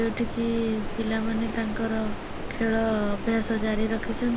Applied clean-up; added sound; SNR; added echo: none; Stream; 5 dB; none.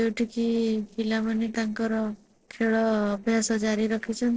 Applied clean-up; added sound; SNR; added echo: neural separator model SepFormer DNS4.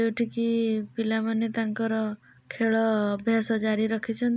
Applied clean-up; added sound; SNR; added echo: none; none; none; none.